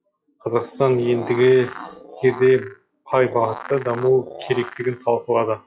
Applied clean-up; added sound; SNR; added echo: classical method log-MMSE.